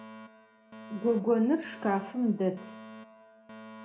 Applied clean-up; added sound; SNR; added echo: none; Alarm; 17 dB; reverberation time 0.4 s.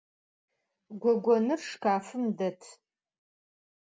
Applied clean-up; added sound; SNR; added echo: none; none; none; none.